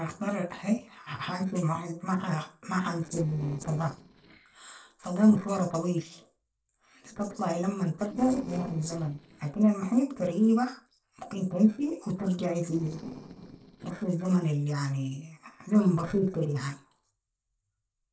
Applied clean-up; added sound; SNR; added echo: neural separator model SepFormer DNS4.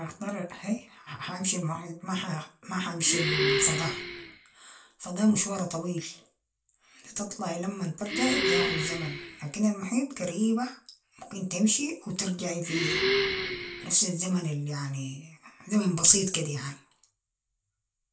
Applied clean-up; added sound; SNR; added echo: none; Breathing; 1 dB; reverberation time 0.2 s.